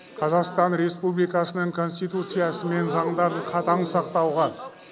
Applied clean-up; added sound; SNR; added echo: none; Crowd / Gasp; 11 dB; none.